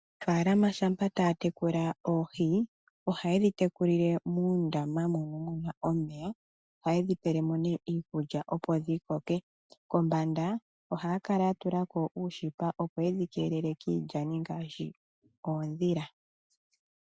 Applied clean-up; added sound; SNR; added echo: none; none; none; none.